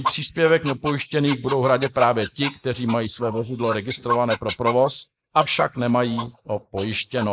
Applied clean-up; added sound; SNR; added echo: neural mask model Resemble Enhance denoiser.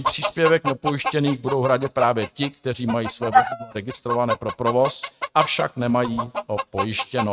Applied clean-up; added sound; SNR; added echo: neural mask model RNNoise.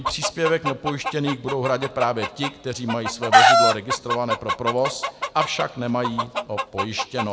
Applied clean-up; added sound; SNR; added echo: none; Chicken, rooster; -2 dB; none.